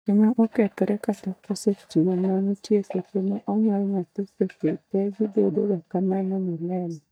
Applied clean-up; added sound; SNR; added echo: neural mask model DeepFilterNet 3.